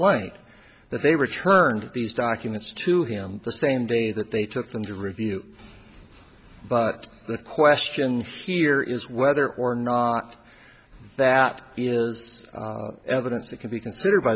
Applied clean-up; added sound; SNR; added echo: none; none; none; none.